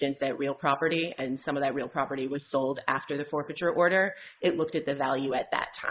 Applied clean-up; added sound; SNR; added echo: neural mask model Resemble Enhance denoiser.